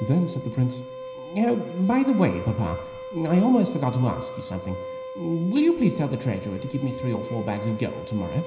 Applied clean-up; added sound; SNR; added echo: none; Bowed string instrument; 12 dB; reverberation time 0.9 s.